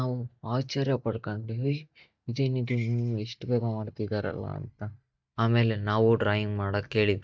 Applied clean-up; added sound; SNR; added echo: neural mask model DeepFilterNet 3.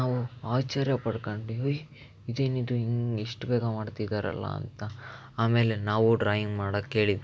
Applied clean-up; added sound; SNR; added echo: none; none; none; none.